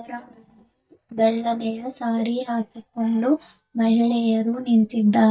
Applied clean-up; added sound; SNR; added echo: neural mask model DeepFilterNet 3.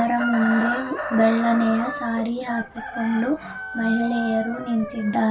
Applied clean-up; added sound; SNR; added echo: none; Chicken, rooster; 8 dB; reverberation time 0.2 s.